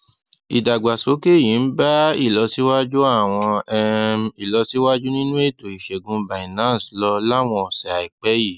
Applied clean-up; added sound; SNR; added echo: none; none; none; none.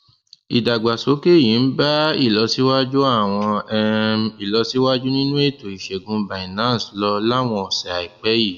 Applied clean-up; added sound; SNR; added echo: none; none; none; reverberation time 1.0 s.